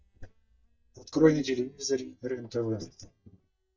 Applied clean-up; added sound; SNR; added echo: neural mask model DeepFilterNet 3.